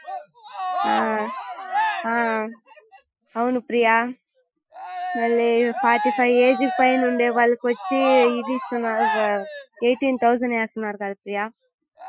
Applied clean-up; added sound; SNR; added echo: classical method Wiener filter.